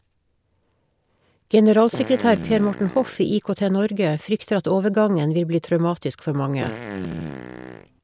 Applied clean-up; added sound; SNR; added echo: none; Fart; 10 dB; none.